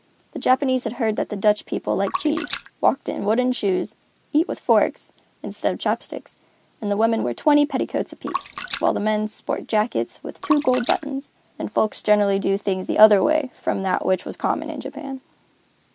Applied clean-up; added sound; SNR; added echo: none; Splash, splatter; 13 dB; none.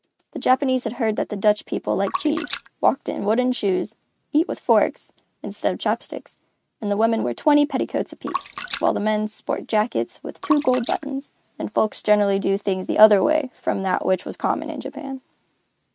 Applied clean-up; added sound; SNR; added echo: neural mask model RNNoise.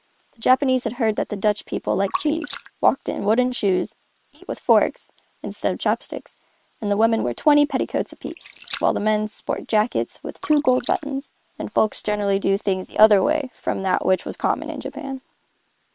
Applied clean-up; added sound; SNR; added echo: neural separator model SepFormer WHAM!.